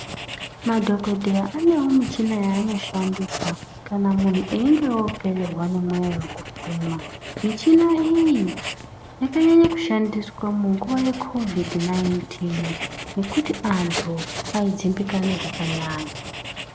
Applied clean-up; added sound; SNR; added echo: none; Writing; 12 dB; none.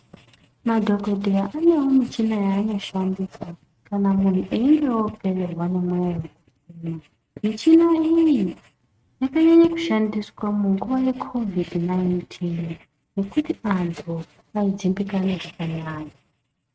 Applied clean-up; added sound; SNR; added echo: neural mask model RNNoise.